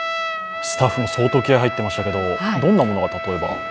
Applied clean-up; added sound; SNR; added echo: none; Trumpet; 7 dB; none.